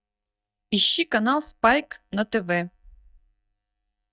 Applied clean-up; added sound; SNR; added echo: neural mask model DeepFilterNet 3.